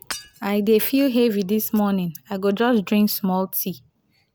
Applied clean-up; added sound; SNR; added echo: none; Shatter / Hammer; 18 dB; none.